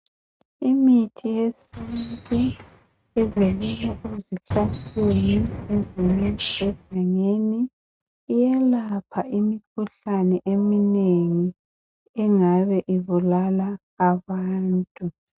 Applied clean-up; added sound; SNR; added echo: neural mask model RNNoise.